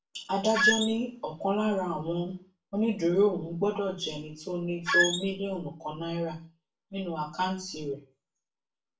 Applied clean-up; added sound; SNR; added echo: none; Squeak; -4 dB; reverberation time 0.3 s.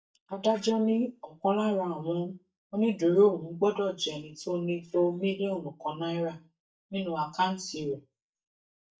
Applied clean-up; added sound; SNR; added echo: neural mask model DeepFilterNet 3.